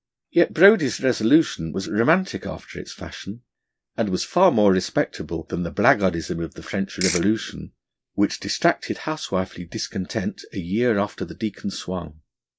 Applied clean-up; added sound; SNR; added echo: neural mask model Resemble Enhance denoiser.